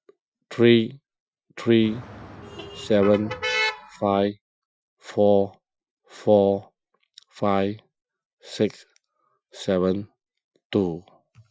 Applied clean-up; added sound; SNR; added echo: classical method Wiener filter.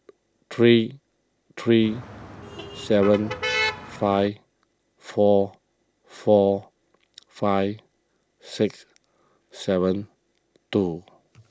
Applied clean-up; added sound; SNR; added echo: none; Motor vehicle (road); 6 dB; none.